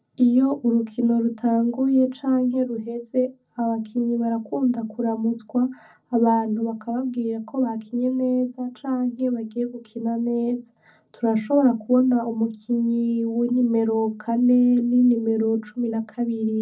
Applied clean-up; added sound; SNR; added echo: none; none; none; reverberation time 0.4 s.